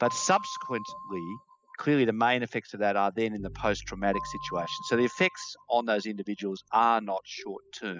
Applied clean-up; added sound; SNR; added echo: classical method spectral subtraction.